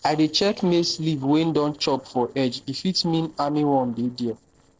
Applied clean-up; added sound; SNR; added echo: neural separator model SepFormer DNS4.